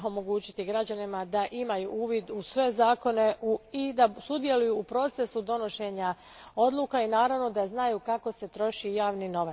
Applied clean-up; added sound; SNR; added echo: none; none; none; none.